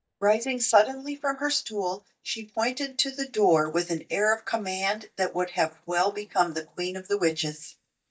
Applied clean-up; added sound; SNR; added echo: neural mask model DeepFilterNet 3.